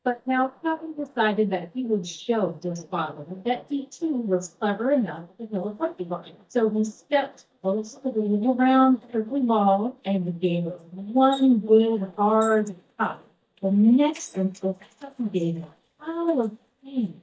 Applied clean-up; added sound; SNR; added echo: neural mask model DeepFilterNet 3.